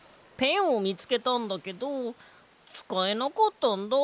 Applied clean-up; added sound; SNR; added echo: none; none; none; none.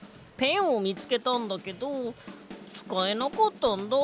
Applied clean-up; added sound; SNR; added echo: none; Drum kit; 18 dB; none.